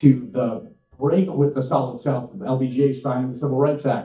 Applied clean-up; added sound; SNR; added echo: neural mask model DeepFilterNet 3.